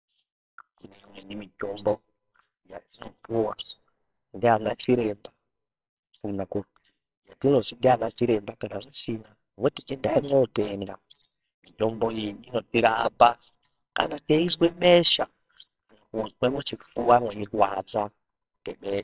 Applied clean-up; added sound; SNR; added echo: neural separator model SepFormer WHAMR!.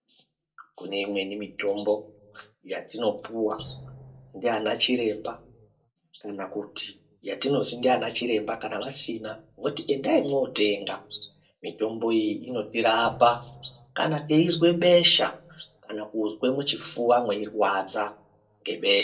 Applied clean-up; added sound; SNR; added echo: none; Drum; 18 dB; reverberation time 0.2 s.